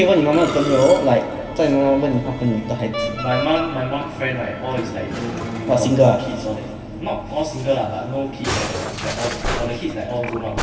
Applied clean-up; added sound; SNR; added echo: none; Musical instrument; 10 dB; reverberation time 2.4 s.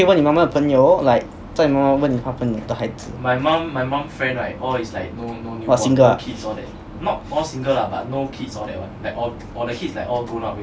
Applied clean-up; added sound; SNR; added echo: none; none; none; none.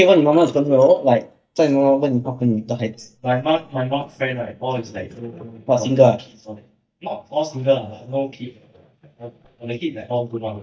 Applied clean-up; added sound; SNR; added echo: neural mask model DeepFilterNet 3.